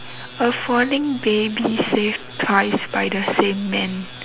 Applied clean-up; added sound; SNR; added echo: none; none; none; none.